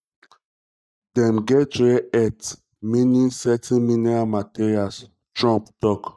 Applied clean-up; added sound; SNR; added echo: neural mask model DeepFilterNet 3.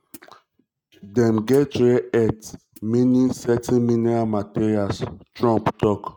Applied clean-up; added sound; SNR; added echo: neural mask model RNNoise.